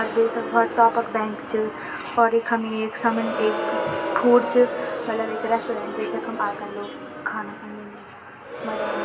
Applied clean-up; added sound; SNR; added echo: none; Crowd; 7 dB; reverberation time 1.3 s.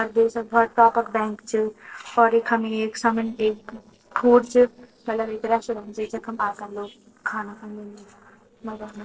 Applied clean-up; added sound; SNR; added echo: neural separator model SepFormer DNS4.